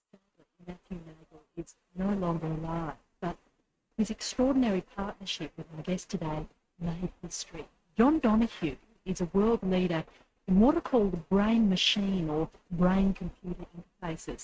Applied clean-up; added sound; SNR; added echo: neural mask model RNNoise.